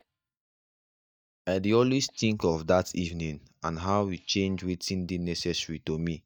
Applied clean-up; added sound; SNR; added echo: neural mask model DeepFilterNet 3.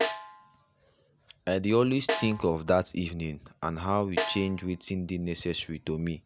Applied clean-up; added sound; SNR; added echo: none; Snare drum; 8 dB; none.